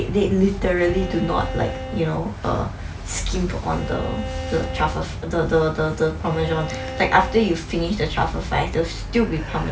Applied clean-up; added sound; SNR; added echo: none; Bowed string instrument; 14 dB; none.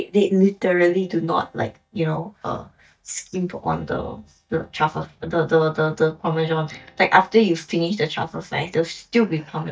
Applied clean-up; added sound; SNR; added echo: neural mask model DeepFilterNet 3.